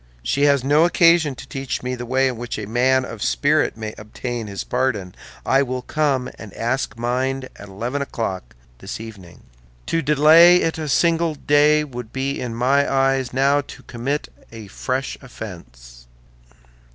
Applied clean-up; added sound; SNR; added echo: none; none; none; none.